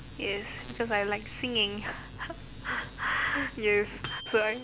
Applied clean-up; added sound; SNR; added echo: none; Microwave oven; 13 dB; none.